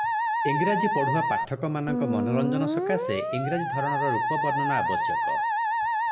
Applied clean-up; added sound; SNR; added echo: none; Musical instrument; -3 dB; none.